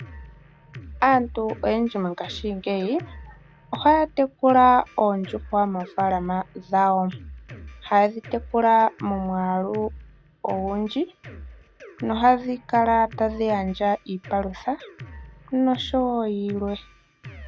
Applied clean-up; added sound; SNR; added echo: none; Drum kit; 18 dB; none.